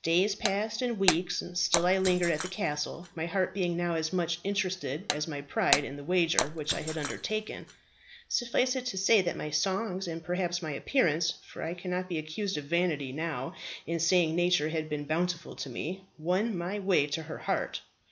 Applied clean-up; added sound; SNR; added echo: none; Shatter; 7 dB; none.